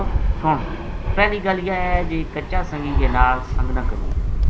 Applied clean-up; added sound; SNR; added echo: none; Fixed-wing aircraft, airplane; -3 dB; none.